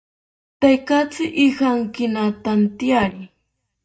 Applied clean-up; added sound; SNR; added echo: neural mask model DeepFilterNet 3.